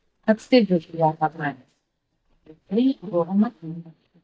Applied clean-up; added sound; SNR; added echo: neural mask model DeepFilterNet 3.